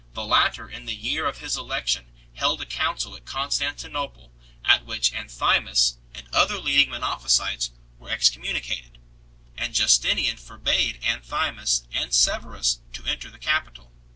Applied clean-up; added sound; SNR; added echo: none; none; none; none.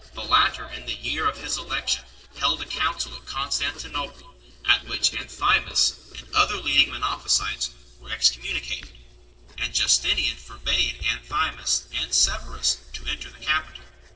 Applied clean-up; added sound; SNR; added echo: neural separator model SepFormer DNS4.